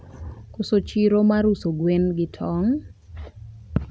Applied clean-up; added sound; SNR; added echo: none; none; none; none.